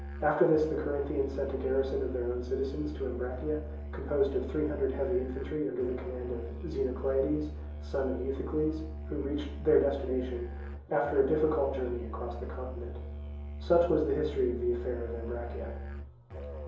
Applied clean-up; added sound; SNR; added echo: none; Musical instrument; 8 dB; reverberation time 2.8 s.